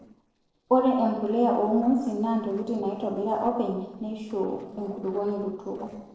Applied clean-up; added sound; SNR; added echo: neural separator model SepFormer DNS4.